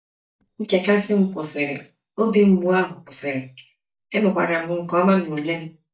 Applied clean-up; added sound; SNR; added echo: neural mask model DeepFilterNet 3.